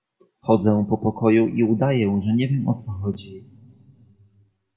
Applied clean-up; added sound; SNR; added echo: none; none; none; reverberation time 1.3 s.